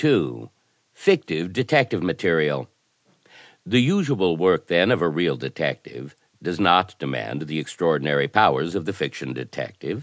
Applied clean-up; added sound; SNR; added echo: none; none; none; none.